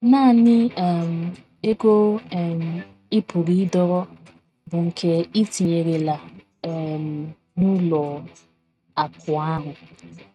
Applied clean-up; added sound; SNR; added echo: neural mask model RNNoise.